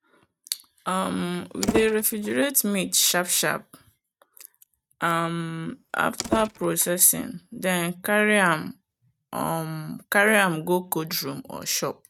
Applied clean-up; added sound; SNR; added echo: neural mask model RNNoise.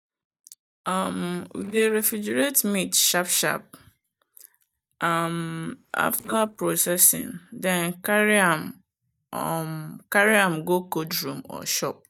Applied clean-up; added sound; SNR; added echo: neural mask model DeepFilterNet 3.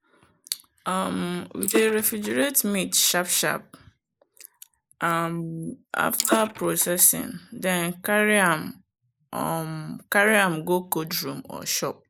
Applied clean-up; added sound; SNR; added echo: neural mask model Resemble Enhance denoiser.